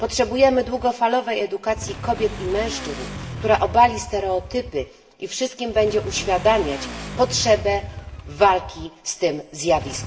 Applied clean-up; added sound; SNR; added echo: none; Motorcycle / Accelerating, revving, vroom; 12 dB; reverberation time 0.5 s.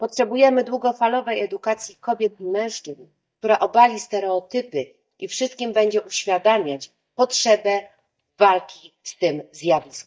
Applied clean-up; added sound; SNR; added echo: neural mask model DeepFilterNet 3.